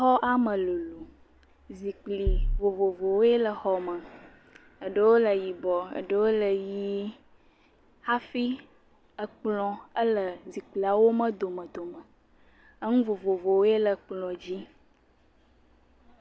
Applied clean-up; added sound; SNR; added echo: none; Bass drum; -4 dB; none.